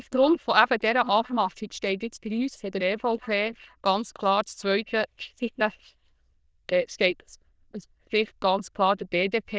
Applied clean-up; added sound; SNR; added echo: neural diffusion model UNIVERSE++.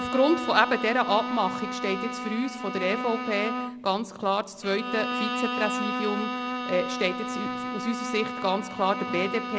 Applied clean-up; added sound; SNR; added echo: none; Bowed string instrument; 4 dB; none.